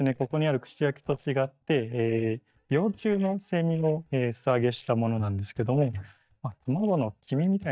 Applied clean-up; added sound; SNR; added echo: neural mask model DeepFilterNet 3.